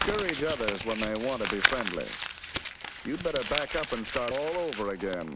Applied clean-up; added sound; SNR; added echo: none; Crumpling, crinkling; 2 dB; none.